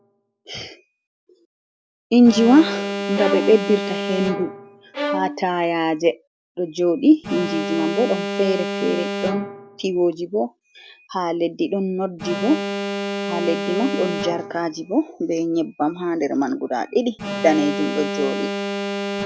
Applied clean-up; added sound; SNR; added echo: none; Alarm + Bowed string instrument; 7 dB; none.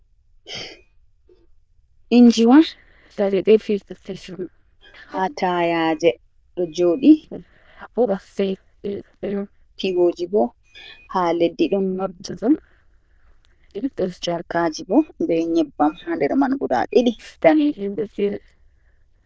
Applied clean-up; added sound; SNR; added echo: neural diffusion model UNIVERSE++.